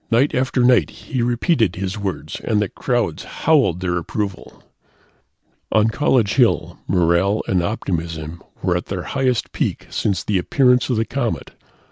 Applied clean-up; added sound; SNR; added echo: none; none; none; none.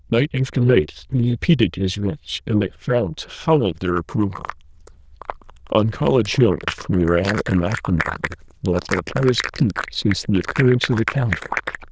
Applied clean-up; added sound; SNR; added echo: neural diffusion model UNIVERSE++.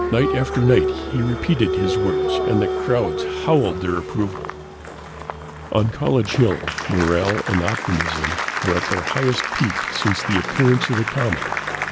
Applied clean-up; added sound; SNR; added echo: none; Applause; 3 dB; none.